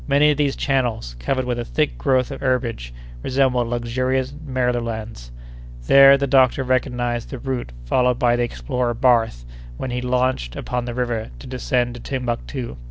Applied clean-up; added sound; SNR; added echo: none; none; none; none.